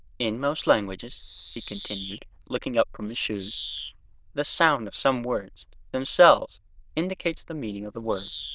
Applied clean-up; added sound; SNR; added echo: neural diffusion model UNIVERSE++.